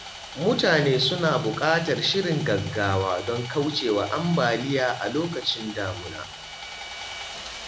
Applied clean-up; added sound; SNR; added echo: none; Sawing; 13 dB; none.